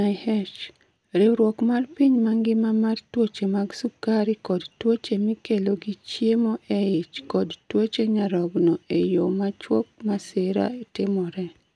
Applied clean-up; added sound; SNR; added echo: none; none; none; none.